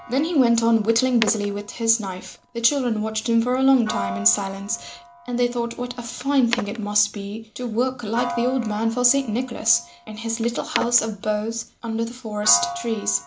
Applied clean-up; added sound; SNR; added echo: none; Skateboard + Piano; 13 dB; none.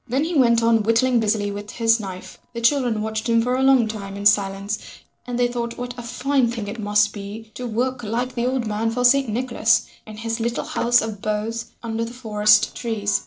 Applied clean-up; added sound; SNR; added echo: neural separator model SepFormer DNS4.